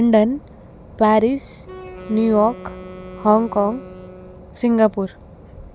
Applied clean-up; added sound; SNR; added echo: none; Wind instrument, woodwind instrument; 18 dB; none.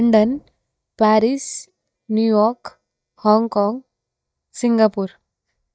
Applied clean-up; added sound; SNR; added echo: neural mask model DeepFilterNet 3.